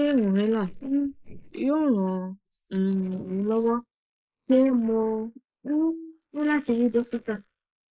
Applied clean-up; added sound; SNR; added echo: neural mask model Resemble Enhance denoiser.